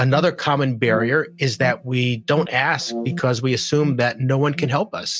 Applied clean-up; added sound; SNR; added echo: neural mask model RNNoise.